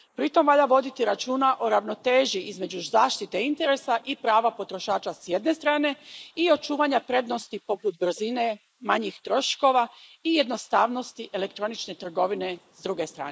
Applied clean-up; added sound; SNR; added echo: neural mask model Resemble Enhance denoiser.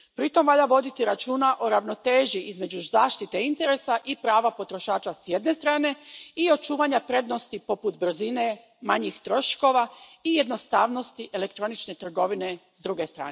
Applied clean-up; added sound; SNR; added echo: none; none; none; none.